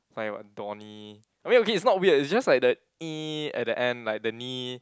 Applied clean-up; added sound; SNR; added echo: none; none; none; none.